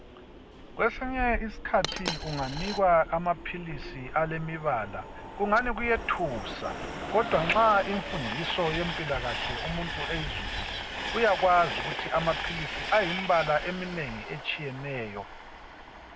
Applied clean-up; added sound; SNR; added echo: none; Coin (dropping) + Train; 7 dB; none.